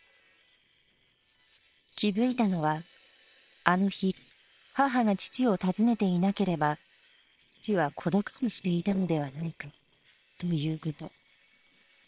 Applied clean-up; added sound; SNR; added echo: neural separator model SepFormer WHAM!.